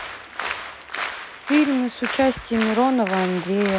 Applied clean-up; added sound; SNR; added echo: none; Applause; 8 dB; none.